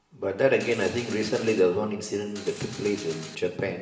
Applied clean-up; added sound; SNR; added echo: none; Mechanisms; 15 dB; reverberation time 1.2 s.